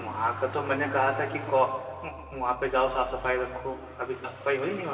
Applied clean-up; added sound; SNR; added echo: none; Motor vehicle (road); 14 dB; reverberation time 2.5 s.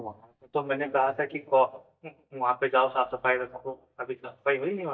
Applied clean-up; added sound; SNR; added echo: neural mask model DeepFilterNet 3.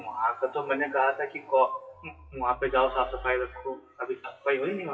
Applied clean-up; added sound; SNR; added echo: classical method WPE with log-MMSE.